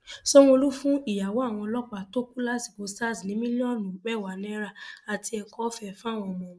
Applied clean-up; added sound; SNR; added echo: neural mask model Resemble Enhance denoiser.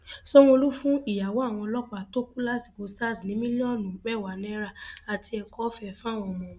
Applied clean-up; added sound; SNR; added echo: none; none; none; none.